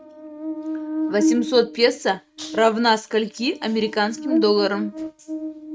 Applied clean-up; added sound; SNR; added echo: neural mask model RNNoise.